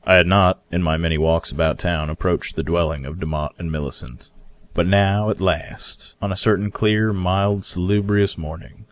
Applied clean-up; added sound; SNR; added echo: none; none; none; none.